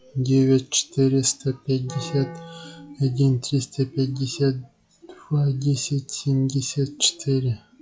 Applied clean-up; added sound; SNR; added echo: classical method log-MMSE.